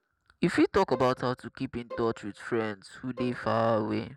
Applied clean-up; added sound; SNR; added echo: none; Bowed string instrument; 18 dB; none.